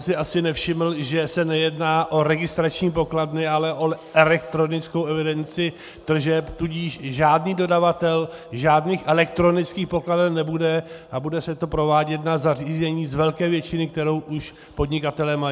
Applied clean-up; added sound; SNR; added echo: none; none; none; none.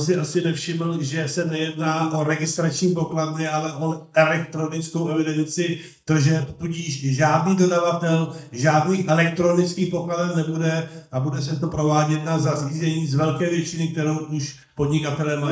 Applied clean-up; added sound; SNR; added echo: neural mask model DeepFilterNet 3.